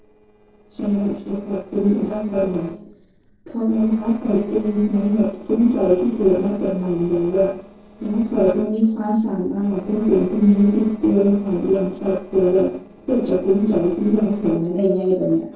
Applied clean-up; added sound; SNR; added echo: neural separator model SepFormer DNS4.